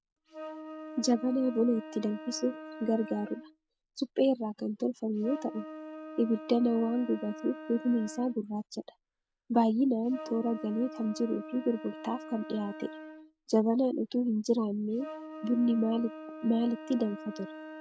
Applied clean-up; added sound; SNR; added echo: none; Wind instrument, woodwind instrument; 14 dB; none.